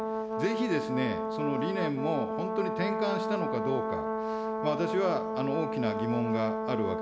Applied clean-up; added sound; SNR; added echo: none; Brass instrument; 0 dB; none.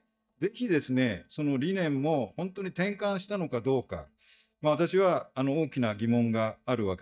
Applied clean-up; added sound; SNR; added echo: neural mask model DeepFilterNet 3.